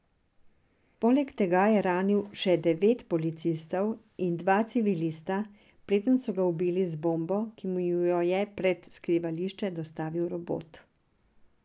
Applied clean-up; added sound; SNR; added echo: none; none; none; none.